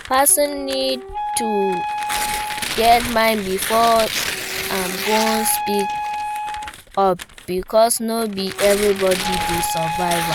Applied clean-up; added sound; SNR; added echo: none; Wind instrument, woodwind instrument + Tearing; 5 dB; none.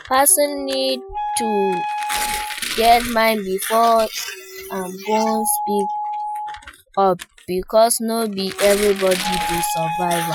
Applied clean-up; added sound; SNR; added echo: classical method Wiener filter.